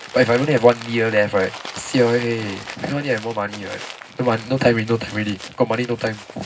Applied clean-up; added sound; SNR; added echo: none; Crumpling, crinkling; 16 dB; reverberation time 0.4 s.